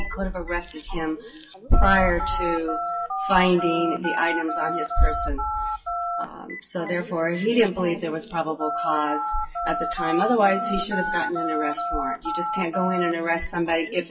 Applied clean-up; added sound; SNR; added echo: classical method WPE with log-MMSE.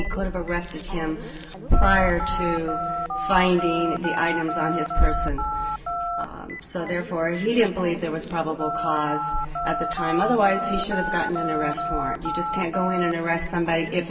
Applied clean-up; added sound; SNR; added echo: none; Telephone; 5 dB; reverberation time 2.5 s.